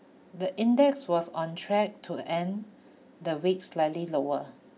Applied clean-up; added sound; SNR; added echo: none; none; none; none.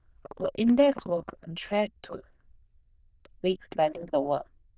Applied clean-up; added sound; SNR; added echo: neural diffusion model UNIVERSE++.